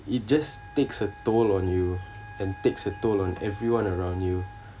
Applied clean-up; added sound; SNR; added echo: none; Wind instrument, woodwind instrument; 19 dB; none.